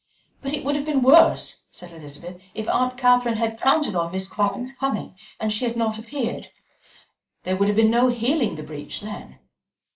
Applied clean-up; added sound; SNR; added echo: neural mask model Resemble Enhance denoiser.